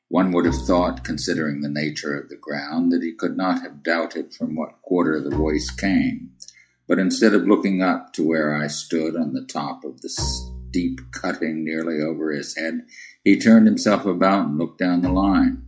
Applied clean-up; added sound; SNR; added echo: classical method log-MMSE.